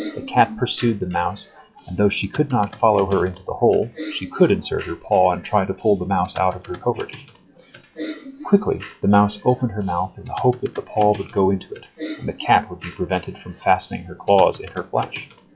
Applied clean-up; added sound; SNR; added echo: classical method log-MMSE.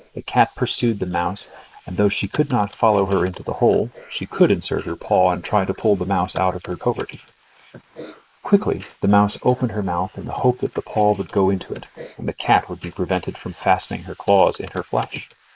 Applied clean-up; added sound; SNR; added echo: neural mask model Resemble Enhance denoiser.